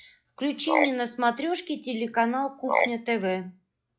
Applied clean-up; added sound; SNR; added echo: classical method log-MMSE.